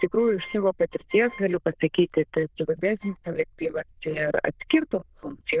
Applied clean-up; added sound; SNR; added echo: neural diffusion model UNIVERSE++.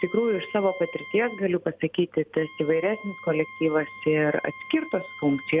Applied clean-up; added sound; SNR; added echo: none; Wind instrument, woodwind instrument; 17 dB; none.